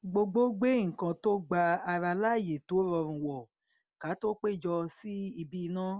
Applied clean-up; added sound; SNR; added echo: none; none; none; none.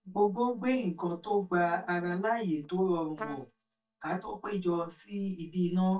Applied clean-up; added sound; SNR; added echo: neural mask model DeepFilterNet 3.